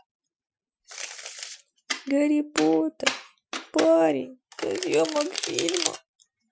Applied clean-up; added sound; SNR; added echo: classical method Wiener filter.